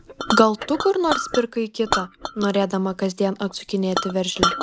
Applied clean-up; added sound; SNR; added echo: none; Chink, clink; 6 dB; none.